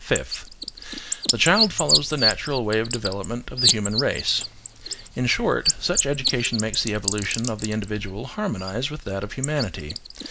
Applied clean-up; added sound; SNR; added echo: none; Bird; 2 dB; none.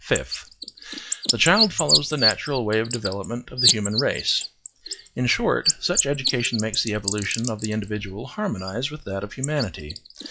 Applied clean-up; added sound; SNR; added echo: classical method log-MMSE.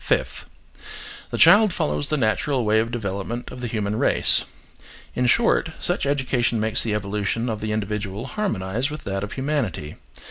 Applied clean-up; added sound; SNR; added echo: none; none; none; none.